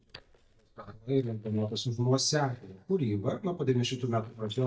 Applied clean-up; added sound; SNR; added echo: neural mask model DeepFilterNet 3.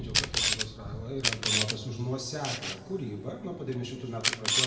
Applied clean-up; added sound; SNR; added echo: none; Camera; -3 dB; reverberation time 1.9 s.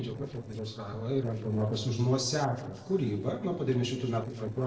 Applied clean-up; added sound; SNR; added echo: neural separator model SepFormer DNS4.